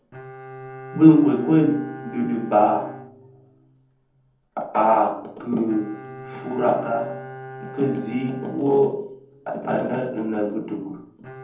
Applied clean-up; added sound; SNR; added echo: none; Bowed string instrument; 17 dB; reverberation time 0.6 s.